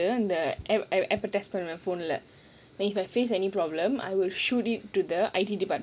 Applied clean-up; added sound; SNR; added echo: none; none; none; none.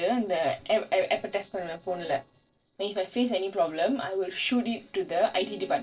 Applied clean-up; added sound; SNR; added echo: neural separator model SepFormer DNS4.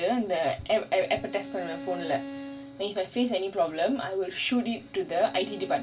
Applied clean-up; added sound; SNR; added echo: none; Bowed string instrument; 14 dB; reverberation time 0.2 s.